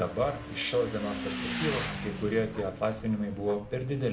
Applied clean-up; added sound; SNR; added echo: none; Motorcycle / Engine; 7 dB; reverberation time 1.0 s.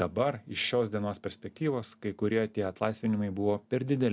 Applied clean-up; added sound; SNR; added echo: none; none; none; none.